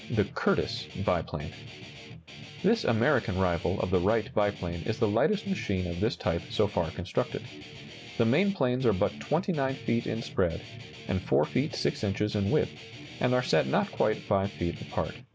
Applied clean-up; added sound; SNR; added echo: none; Guitar; 15 dB; none.